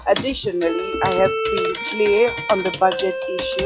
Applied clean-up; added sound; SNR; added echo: classical method log-MMSE.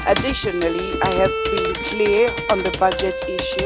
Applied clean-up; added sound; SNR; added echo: none; Computer keyboard + Bowed string instrument; 3 dB; none.